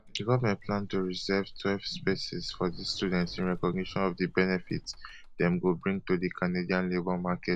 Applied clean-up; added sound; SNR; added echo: none; Sliding door; 16 dB; none.